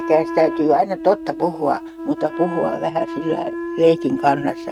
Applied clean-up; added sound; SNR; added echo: neural mask model RNNoise.